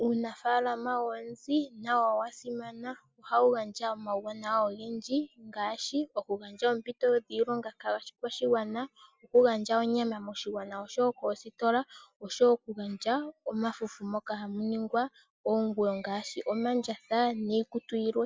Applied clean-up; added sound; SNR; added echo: none; none; none; none.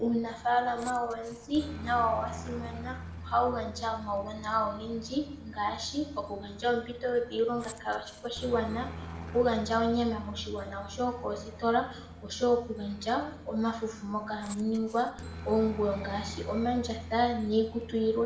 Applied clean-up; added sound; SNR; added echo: none; Aircraft; 13 dB; reverberation time 0.6 s.